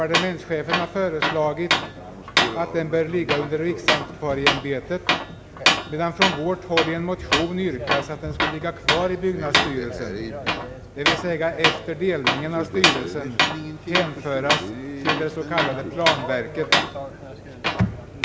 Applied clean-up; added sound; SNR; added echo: none; Tools; 0 dB; none.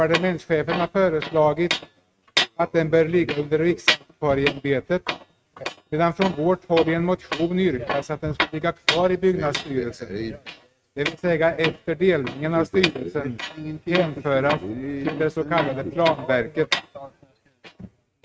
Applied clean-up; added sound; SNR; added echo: neural mask model RNNoise.